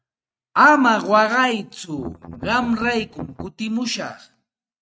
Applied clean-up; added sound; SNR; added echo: neural mask model RNNoise.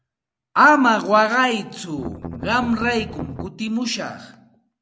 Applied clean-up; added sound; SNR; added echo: none; Strum; 11 dB; none.